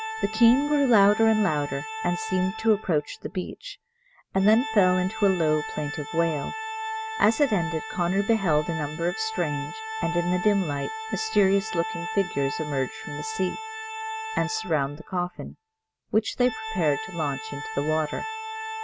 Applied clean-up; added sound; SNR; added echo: none; Organ; 9 dB; none.